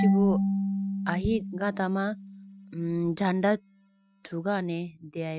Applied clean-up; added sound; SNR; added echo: neural mask model RNNoise.